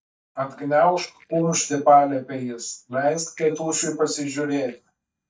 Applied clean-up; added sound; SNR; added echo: neural mask model DeepFilterNet 3.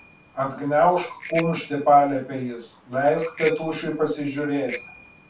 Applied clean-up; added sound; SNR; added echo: none; Bicycle bell; 11 dB; reverberation time 0.3 s.